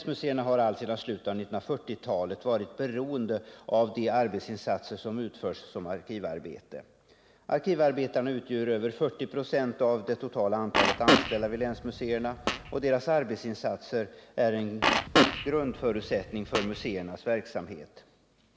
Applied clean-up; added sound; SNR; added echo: none; Fart; -2 dB; none.